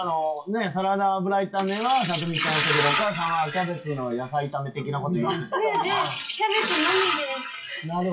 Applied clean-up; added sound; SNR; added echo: classical method WPE with log-MMSE.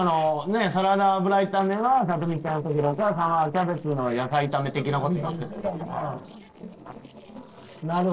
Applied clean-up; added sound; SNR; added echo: neural separator model SepFormer DNS4.